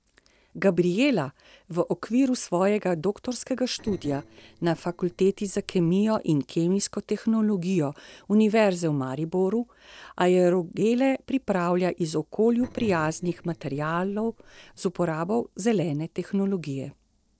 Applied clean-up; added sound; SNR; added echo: neural separator model SepFormer DNS4.